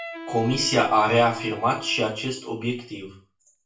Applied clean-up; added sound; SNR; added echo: none; Wind instrument, woodwind instrument; 15 dB; reverberation time 0.4 s.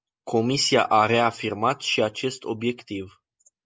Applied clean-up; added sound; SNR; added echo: none; none; none; none.